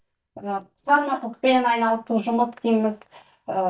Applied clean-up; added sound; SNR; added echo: neural mask model DeepFilterNet 3.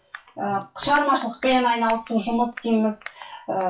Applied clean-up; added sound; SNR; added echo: classical method WPE with log-MMSE.